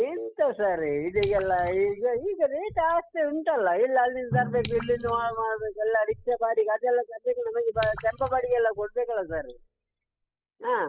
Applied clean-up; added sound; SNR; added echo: classical method spectral subtraction.